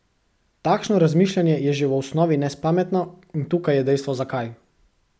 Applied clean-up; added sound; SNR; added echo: none; none; none; none.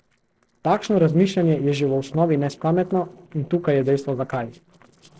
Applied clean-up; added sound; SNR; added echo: neural separator model SepFormer DNS4.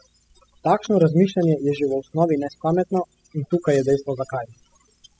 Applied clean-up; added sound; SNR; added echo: classical method spectral subtraction.